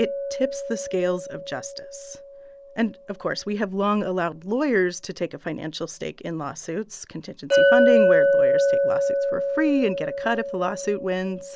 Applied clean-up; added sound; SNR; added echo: none; Chink, clink; -2 dB; none.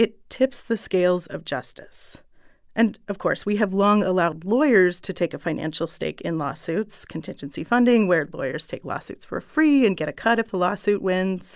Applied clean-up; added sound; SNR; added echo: none; none; none; none.